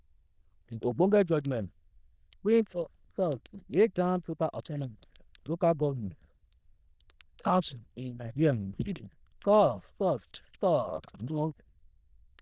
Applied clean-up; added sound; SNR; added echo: neural diffusion model UNIVERSE++.